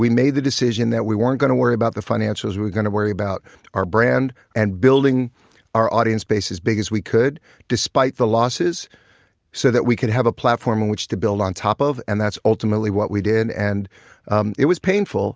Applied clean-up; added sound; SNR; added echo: none; none; none; none.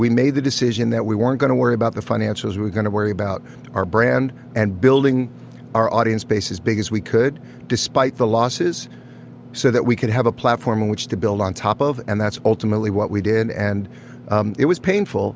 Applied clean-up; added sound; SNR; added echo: none; Engine / Mechanisms; 19 dB; none.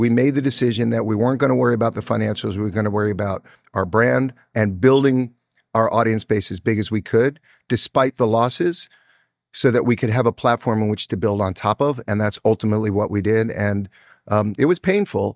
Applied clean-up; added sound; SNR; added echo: neural mask model DeepFilterNet 3.